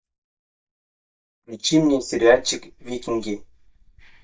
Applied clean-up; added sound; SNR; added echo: neural mask model DeepFilterNet 3.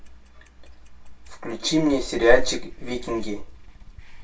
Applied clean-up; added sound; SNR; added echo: none; Clock; 3 dB; reverberation time 0.2 s.